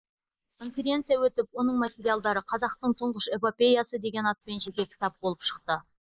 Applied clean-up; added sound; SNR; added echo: neural mask model Resemble Enhance denoiser.